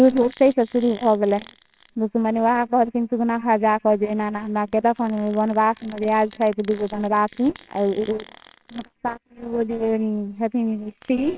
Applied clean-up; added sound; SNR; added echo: neural separator model SepFormer WHAMR!.